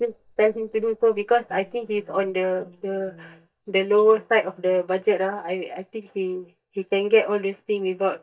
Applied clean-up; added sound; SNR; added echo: neural mask model DeepFilterNet 3.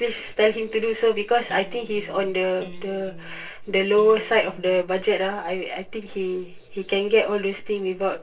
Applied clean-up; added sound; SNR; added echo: neural separator model SepFormer DNS4.